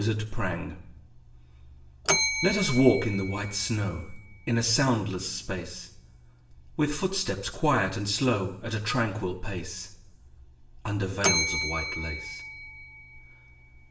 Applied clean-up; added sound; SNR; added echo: none; Bell; 7 dB; reverberation time 0.6 s.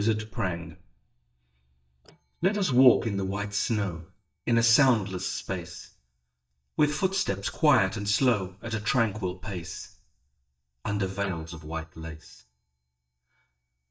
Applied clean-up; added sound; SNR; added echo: neural mask model DeepFilterNet 3.